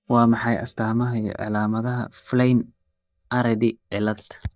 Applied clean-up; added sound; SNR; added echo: neural mask model DeepFilterNet 3.